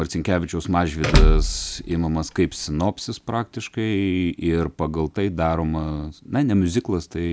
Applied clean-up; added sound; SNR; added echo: none; Door / Car; -3 dB; none.